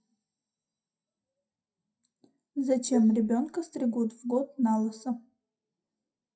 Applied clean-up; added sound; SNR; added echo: classical method WPE with log-MMSE.